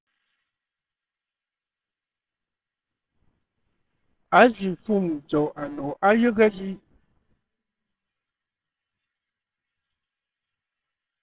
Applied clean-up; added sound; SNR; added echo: neural separator model SepFormer WHAMR!.